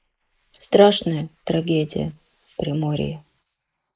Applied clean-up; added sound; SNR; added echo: neural mask model Resemble Enhance denoiser.